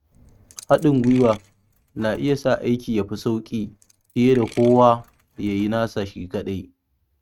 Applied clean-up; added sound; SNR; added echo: neural mask model RNNoise.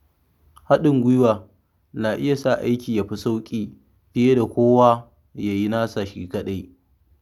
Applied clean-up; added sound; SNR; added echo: none; none; none; none.